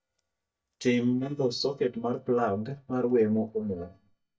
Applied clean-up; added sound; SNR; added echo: neural mask model DeepFilterNet 3.